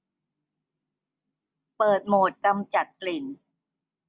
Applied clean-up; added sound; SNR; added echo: none; none; none; none.